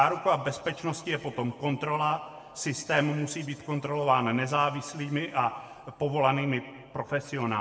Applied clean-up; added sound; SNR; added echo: none; none; none; reverberation time 1.6 s.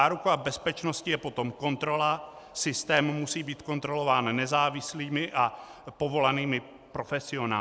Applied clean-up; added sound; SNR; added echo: none; none; none; none.